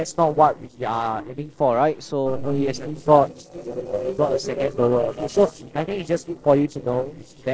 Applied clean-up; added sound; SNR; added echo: neural separator model SepFormer DNS4.